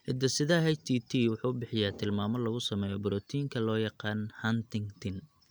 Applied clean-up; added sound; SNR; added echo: none; none; none; none.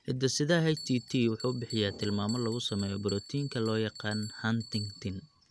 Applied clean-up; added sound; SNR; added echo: none; Bell; 15 dB; none.